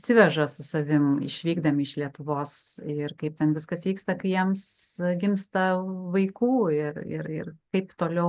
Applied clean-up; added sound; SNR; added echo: none; none; none; none.